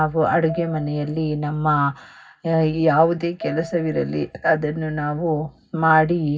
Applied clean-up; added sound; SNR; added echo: none; Marimba, xylophone; 20 dB; reverberation time 0.4 s.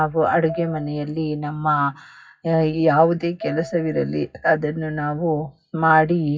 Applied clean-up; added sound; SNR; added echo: classical method WPE with log-MMSE.